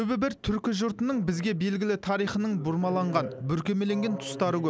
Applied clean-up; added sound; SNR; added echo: none; none; none; none.